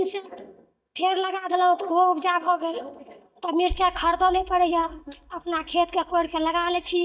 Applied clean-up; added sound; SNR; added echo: neural mask model DeepFilterNet 3.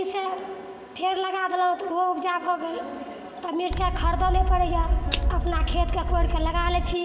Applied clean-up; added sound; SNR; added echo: none; Scissors; -4 dB; reverberation time 0.4 s.